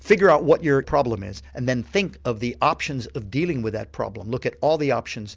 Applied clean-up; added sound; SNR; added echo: none; none; none; none.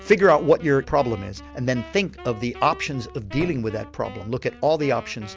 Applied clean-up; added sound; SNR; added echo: none; Thump, thud + Wind instrument, woodwind instrument; 18 dB; none.